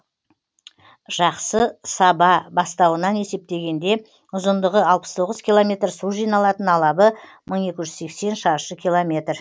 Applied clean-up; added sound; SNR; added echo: none; none; none; none.